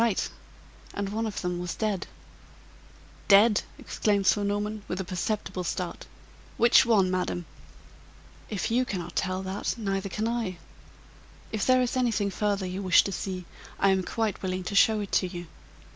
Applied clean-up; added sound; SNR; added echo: none; none; none; none.